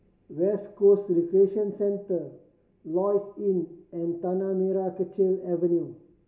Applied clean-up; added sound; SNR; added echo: none; none; none; reverberation time 0.2 s.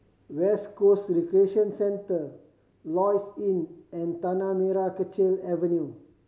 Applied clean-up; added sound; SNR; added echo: none; none; none; none.